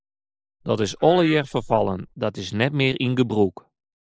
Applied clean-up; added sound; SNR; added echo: neural mask model Resemble Enhance denoiser.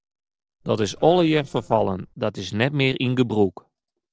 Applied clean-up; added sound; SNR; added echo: neural separator model SepFormer DNS4.